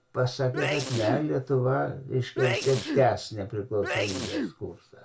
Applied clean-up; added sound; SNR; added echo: none; Sneeze; 6 dB; reverberation time 0.2 s.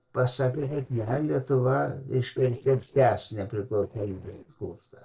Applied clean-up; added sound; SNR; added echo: neural separator model SepFormer DNS4.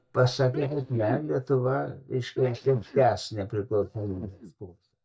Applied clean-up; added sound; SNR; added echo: neural mask model DeepFilterNet 3.